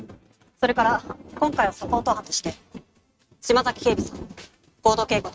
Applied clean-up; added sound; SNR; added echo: neural mask model RNNoise.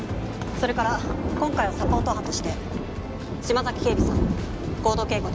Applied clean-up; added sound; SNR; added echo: none; Thunder; 1 dB; none.